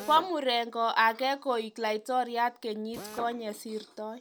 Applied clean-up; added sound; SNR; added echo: none; Drill; 18 dB; none.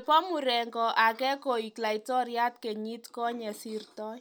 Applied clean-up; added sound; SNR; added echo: none; none; none; none.